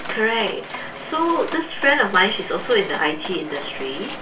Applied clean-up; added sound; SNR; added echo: none; Mechanisms; 12 dB; reverberation time 0.2 s.